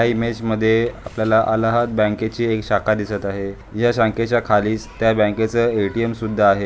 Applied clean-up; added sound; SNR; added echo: none; none; none; none.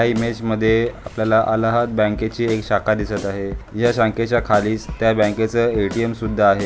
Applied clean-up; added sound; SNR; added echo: none; Drum kit; 16 dB; none.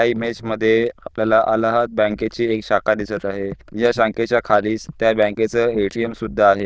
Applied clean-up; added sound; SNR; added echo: neural diffusion model UNIVERSE++.